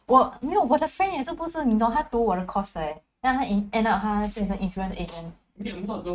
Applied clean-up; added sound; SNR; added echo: neural mask model RNNoise.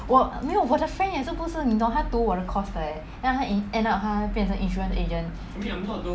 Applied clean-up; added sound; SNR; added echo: none; none; none; none.